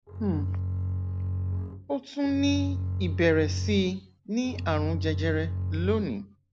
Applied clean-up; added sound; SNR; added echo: none; Bowed string instrument; 1 dB; none.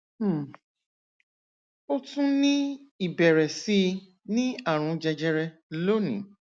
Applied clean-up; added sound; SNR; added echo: none; none; none; none.